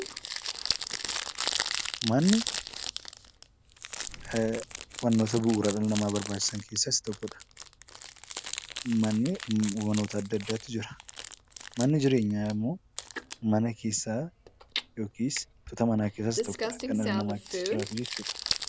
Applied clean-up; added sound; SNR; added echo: none; Crumpling, crinkling; 7 dB; none.